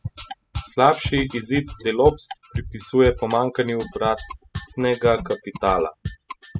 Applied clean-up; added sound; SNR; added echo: classical method spectral subtraction.